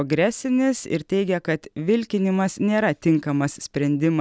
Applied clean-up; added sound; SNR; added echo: none; none; none; none.